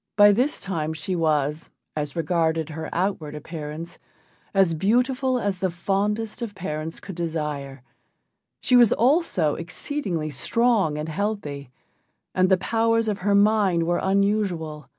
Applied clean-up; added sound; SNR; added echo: none; none; none; none.